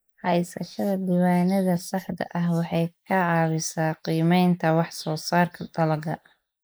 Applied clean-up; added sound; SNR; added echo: neural mask model Resemble Enhance denoiser.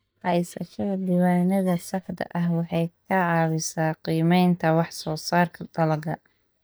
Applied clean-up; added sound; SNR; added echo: neural mask model DeepFilterNet 3.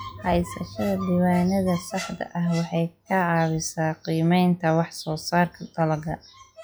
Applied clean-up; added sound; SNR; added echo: classical method log-MMSE.